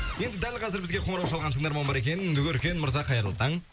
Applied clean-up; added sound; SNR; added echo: none; Run; 17 dB; none.